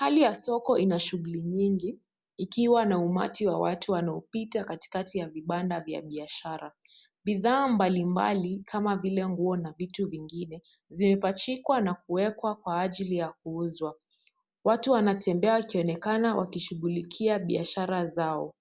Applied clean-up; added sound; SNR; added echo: none; none; none; none.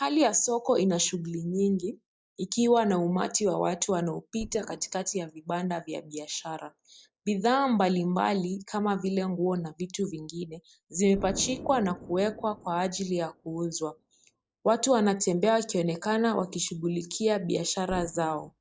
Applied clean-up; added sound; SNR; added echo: neural mask model DeepFilterNet 3.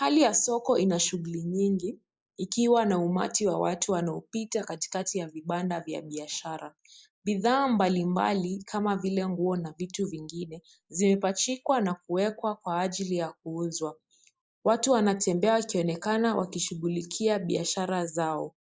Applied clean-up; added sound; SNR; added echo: neural mask model Resemble Enhance denoiser.